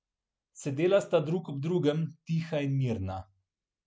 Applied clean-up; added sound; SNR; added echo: none; none; none; none.